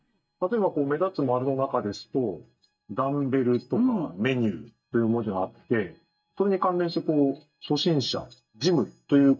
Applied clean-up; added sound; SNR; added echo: neural mask model DeepFilterNet 3.